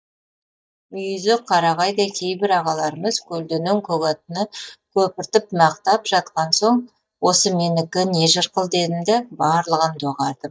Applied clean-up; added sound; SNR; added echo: neural mask model DeepFilterNet 3.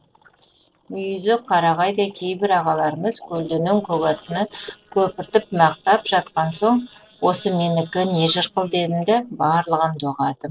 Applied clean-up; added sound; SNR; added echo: neural separator model SepFormer DNS4.